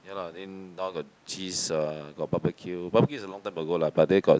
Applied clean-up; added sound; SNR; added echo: none; none; none; none.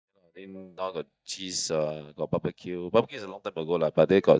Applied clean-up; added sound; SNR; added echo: neural mask model DeepFilterNet 3.